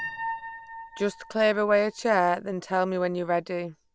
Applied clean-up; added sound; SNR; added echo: none; Piano; 14 dB; none.